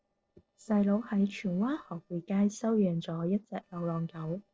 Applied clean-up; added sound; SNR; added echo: neural separator model SepFormer DNS4.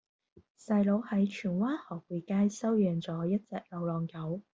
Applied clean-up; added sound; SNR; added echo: none; none; none; none.